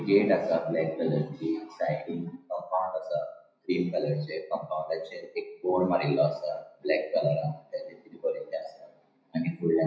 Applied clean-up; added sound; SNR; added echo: none; none; none; reverberation time 0.5 s.